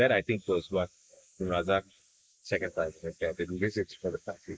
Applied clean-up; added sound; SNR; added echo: neural mask model Resemble Enhance denoiser.